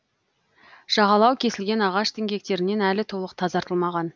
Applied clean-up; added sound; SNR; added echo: none; none; none; none.